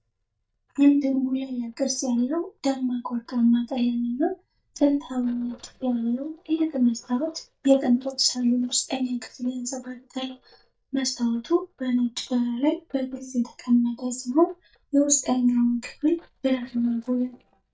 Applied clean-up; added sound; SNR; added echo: neural mask model DeepFilterNet 3.